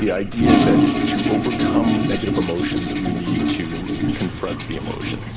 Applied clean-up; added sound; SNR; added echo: none; Toilet flush; -4 dB; none.